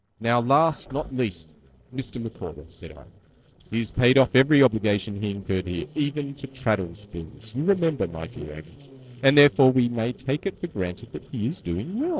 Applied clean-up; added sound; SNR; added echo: neural separator model SepFormer DNS4.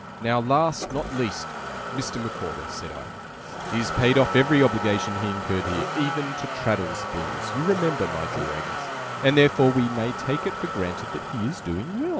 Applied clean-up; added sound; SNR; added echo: none; Motor vehicle (road); 6 dB; none.